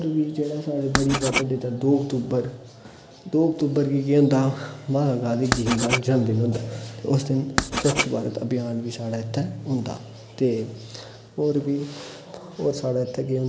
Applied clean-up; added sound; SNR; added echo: none; Writing; 4 dB; none.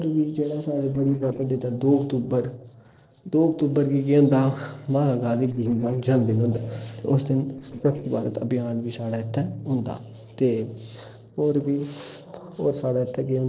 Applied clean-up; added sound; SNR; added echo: neural separator model SepFormer DNS4.